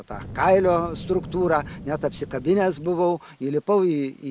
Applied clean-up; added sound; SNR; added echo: none; Boom; 16 dB; none.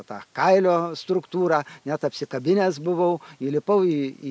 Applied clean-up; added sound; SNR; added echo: none; none; none; none.